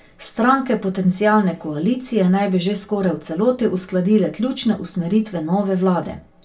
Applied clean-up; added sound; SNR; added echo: none; none; none; reverberation time 0.2 s.